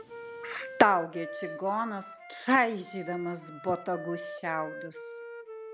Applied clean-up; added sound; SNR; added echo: none; Wind instrument, woodwind instrument; 12 dB; none.